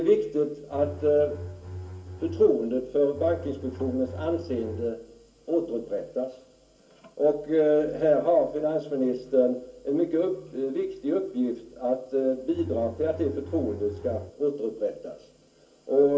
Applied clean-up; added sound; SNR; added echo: none; Bowed string instrument; 12 dB; reverberation time 0.2 s.